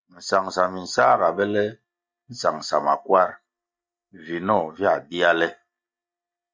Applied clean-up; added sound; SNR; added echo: neural mask model DeepFilterNet 3.